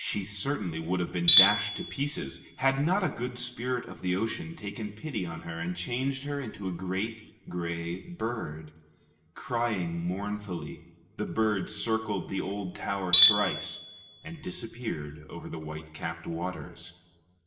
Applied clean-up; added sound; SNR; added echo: none; Tools; -4 dB; reverberation time 0.9 s.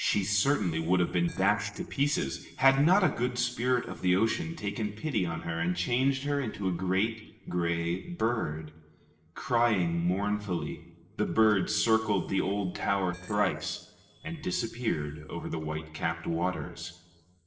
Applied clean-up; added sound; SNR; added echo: neural separator model SepFormer DNS4.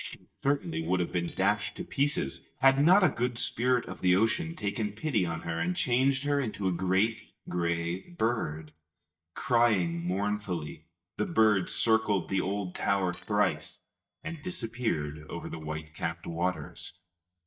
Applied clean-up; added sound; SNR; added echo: neural mask model DeepFilterNet 3.